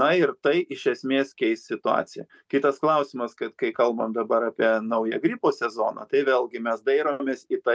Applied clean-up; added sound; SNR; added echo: none; none; none; none.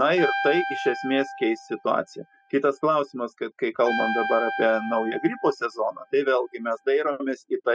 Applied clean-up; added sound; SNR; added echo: classical method spectral subtraction.